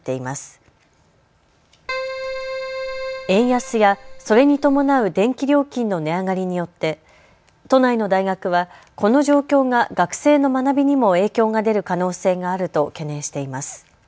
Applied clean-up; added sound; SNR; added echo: none; Keyboard (musical); 10 dB; none.